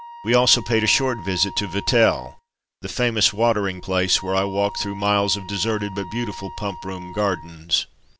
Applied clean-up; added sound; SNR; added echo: none; Wind instrument, woodwind instrument; 16 dB; none.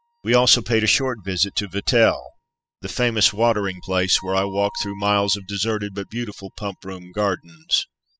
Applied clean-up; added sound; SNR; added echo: classical method spectral subtraction.